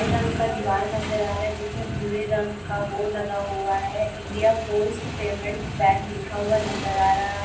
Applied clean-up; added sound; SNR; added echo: none; Motorcycle; 10 dB; reverberation time 0.6 s.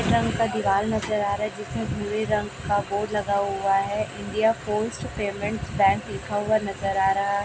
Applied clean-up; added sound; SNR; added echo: none; none; none; none.